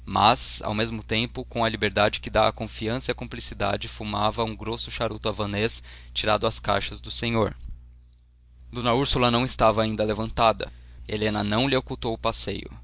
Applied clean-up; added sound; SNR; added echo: none; none; none; none.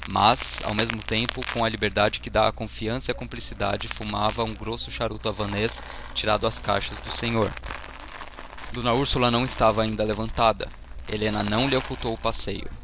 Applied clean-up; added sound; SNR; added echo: none; Crumpling, crinkling; 11 dB; none.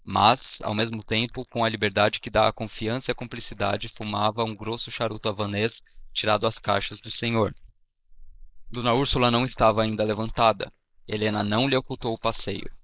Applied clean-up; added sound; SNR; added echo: neural mask model Resemble Enhance denoiser.